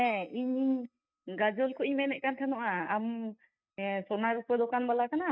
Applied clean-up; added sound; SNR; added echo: neural mask model DeepFilterNet 3.